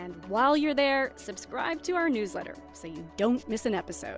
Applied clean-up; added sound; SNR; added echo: none; none; none; none.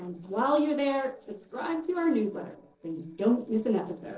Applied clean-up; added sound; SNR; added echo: neural separator model SepFormer DNS4.